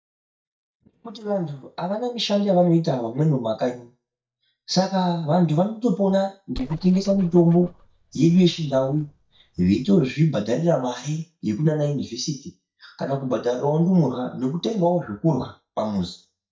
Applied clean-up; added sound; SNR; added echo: neural mask model DeepFilterNet 3.